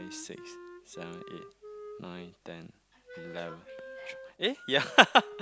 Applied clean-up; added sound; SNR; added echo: none; Wind instrument, woodwind instrument; 16 dB; none.